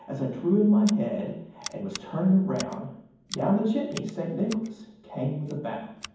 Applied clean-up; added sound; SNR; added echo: none; Scissors; 19 dB; reverberation time 1.2 s.